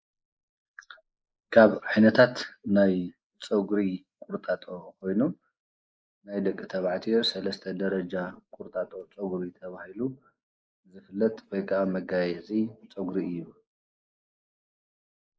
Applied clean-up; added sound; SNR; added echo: neural mask model Resemble Enhance denoiser.